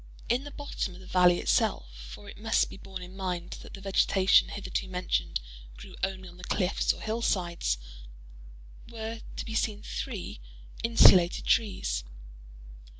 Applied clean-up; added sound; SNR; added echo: none; none; none; none.